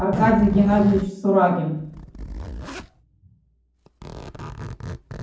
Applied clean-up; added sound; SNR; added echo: none; Zipper (clothing); 10 dB; reverberation time 0.9 s.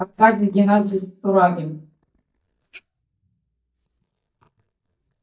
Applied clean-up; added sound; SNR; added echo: neural mask model DeepFilterNet 3.